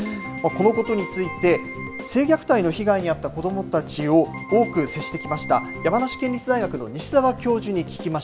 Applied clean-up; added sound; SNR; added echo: none; Keyboard (musical); 15 dB; none.